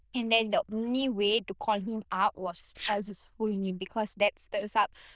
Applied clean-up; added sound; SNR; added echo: neural diffusion model UNIVERSE++.